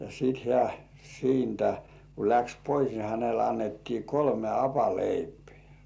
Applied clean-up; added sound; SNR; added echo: none; none; none; none.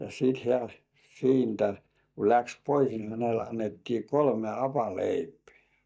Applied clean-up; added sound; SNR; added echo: neural mask model DeepFilterNet 3.